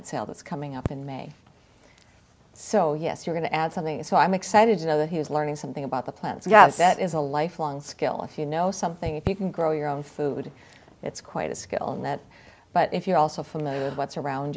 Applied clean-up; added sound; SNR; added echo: none; none; none; none.